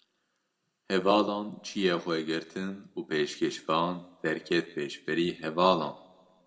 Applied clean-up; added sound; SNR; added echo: none; none; none; reverberation time 0.7 s.